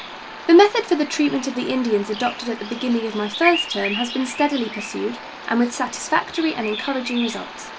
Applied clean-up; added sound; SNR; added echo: none; Bird vocalization, bird call, bird song; 10 dB; none.